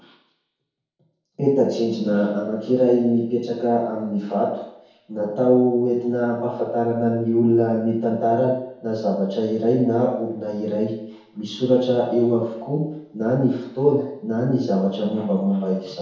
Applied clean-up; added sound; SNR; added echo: none; none; none; reverberation time 0.9 s.